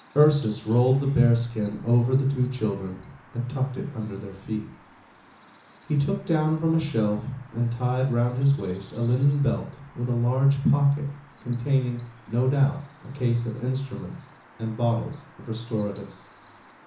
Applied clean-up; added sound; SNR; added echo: none; Chirp, tweet; 18 dB; reverberation time 0.7 s.